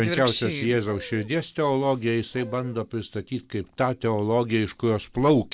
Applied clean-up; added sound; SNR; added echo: none; Dog; 19 dB; none.